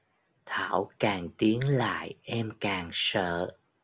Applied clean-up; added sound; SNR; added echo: none; none; none; none.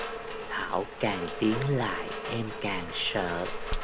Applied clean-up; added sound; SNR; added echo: none; Rain; 4 dB; none.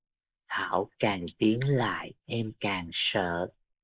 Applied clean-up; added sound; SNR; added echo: neural mask model Resemble Enhance denoiser.